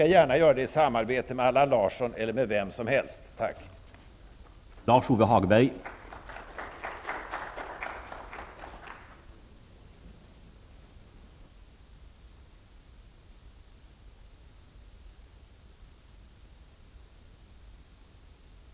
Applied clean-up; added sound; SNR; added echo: none; none; none; none.